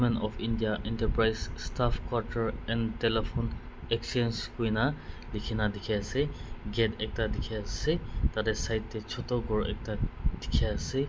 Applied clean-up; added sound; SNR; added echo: none; none; none; none.